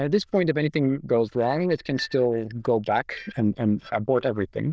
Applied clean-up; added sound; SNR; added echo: neural diffusion model UNIVERSE++.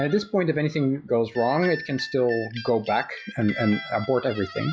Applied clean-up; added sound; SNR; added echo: classical method log-MMSE.